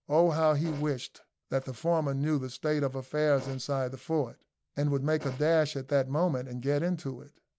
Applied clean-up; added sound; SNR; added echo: none; Fart; 15 dB; none.